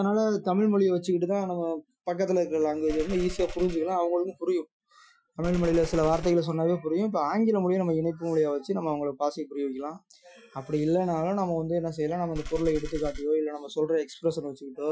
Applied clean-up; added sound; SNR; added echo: classical method Wiener filter.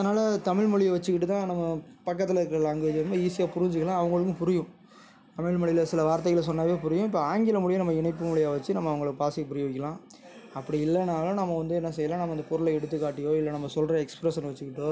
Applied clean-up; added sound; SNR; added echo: none; none; none; none.